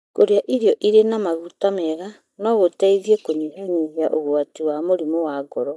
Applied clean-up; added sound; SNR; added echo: neural mask model DeepFilterNet 3.